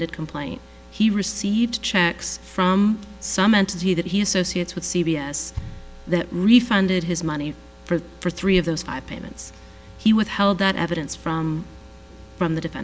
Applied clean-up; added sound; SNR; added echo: none; none; none; none.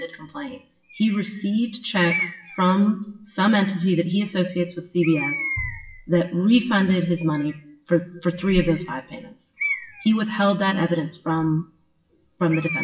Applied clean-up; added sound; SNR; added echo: classical method WPE with log-MMSE.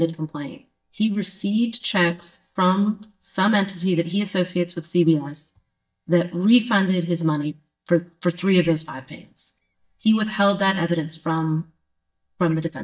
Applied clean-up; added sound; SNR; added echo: neural mask model DeepFilterNet 3.